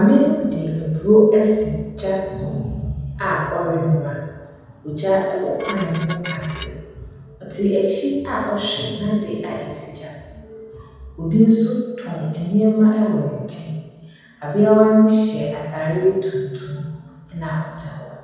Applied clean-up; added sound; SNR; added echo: none; Dishes, pots, and pans; 14 dB; reverberation time 1.2 s.